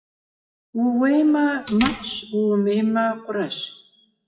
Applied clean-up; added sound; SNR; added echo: classical method WPE with log-MMSE.